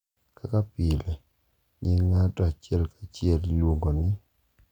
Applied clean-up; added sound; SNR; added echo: none; none; none; none.